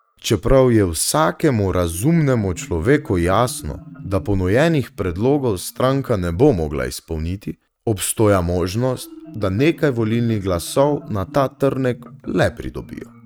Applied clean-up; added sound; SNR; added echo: neural mask model RNNoise.